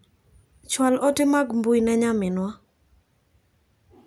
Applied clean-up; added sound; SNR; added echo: none; none; none; none.